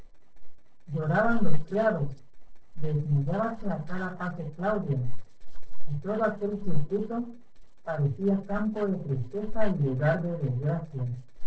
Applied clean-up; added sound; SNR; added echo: neural separator model SepFormer DNS4.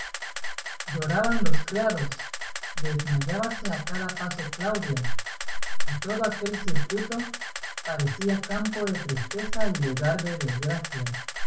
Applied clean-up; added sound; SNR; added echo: none; Camera; 12 dB; reverberation time 0.3 s.